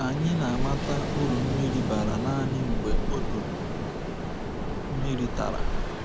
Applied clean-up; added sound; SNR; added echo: none; Ocean; -3 dB; none.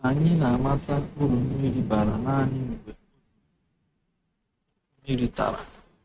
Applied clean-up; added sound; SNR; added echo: neural mask model RNNoise.